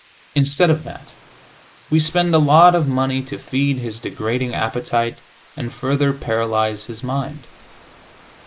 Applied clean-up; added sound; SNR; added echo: neural mask model Resemble Enhance denoiser.